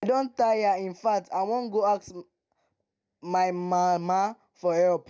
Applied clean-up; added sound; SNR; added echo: none; none; none; none.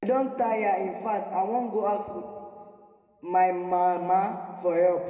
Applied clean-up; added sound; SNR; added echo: none; none; none; reverberation time 2.0 s.